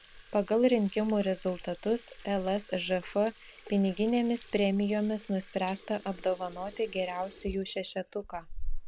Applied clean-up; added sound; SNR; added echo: none; Sink (filling or washing) / Water tap, faucet; 10 dB; none.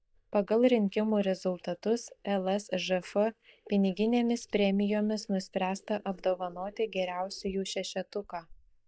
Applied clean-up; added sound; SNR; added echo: neural mask model DeepFilterNet 3.